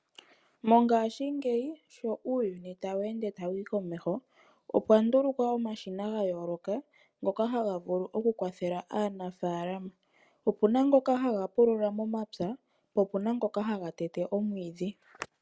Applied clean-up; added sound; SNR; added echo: none; none; none; none.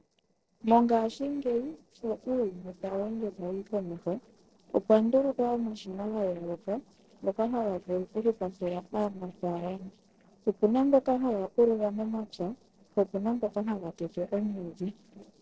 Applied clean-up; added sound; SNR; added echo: neural separator model SepFormer DNS4.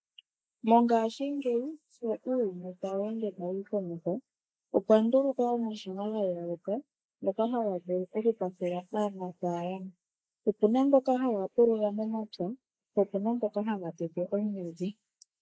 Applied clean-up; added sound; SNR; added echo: neural mask model Resemble Enhance denoiser.